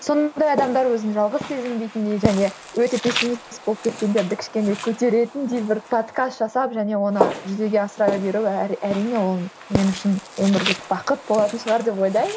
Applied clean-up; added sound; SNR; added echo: none; Walk, footsteps; 9 dB; none.